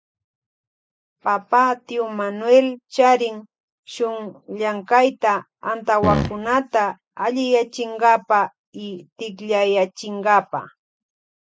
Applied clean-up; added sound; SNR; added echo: none; Fart; 2 dB; none.